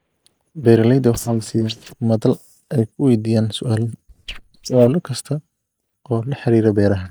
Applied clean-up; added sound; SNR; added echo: neural mask model DeepFilterNet 3.